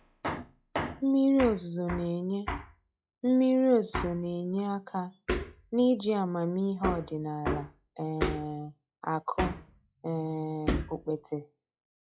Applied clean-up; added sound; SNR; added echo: classical method log-MMSE.